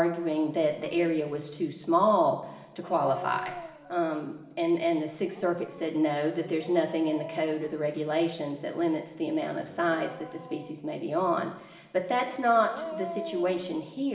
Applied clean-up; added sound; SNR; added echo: none; Dog; 16 dB; reverberation time 1.1 s.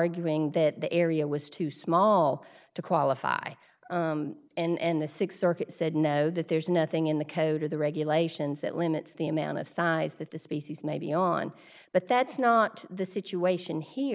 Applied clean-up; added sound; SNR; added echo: none; none; none; none.